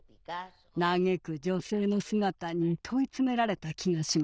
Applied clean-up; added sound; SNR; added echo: neural diffusion model UNIVERSE++.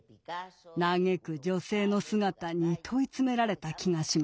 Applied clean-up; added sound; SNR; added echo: none; none; none; none.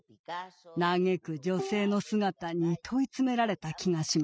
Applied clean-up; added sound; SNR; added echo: classical method spectral subtraction.